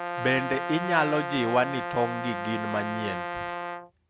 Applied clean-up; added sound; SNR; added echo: none; Brass instrument; 4 dB; none.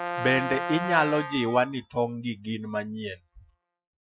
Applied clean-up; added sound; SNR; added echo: classical method Wiener filter.